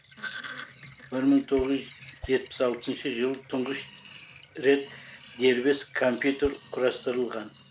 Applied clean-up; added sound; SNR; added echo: none; Sink (filling or washing) + Whoosh, swoosh, swish; 16 dB; none.